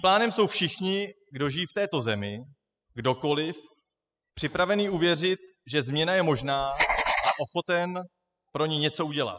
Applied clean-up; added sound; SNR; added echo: classical method spectral subtraction.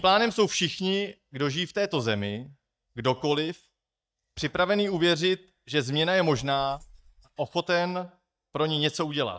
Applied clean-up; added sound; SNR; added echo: neural mask model DeepFilterNet 3.